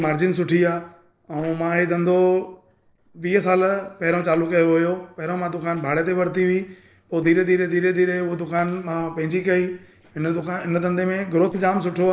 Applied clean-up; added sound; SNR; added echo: neural separator model SepFormer DNS4.